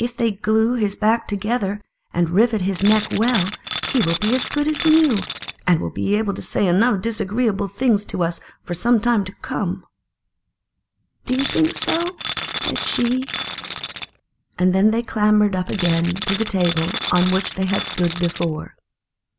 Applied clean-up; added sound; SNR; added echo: none; Tools; 7 dB; none.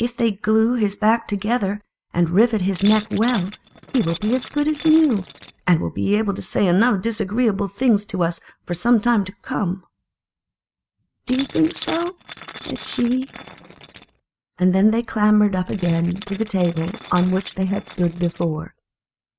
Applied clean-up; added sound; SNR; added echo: neural mask model RNNoise.